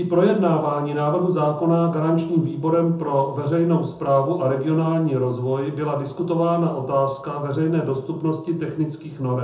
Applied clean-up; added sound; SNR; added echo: none; none; none; reverberation time 0.5 s.